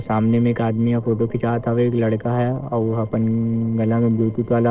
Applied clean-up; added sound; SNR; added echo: neural separator model SepFormer DNS4.